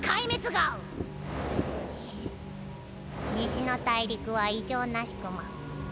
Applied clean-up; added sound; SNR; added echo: none; Fireworks / Ocean; 10 dB; none.